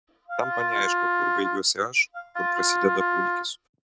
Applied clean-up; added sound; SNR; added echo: neural mask model RNNoise.